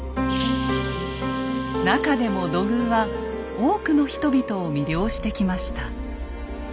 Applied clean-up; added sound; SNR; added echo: none; Wind instrument, woodwind instrument; 13 dB; none.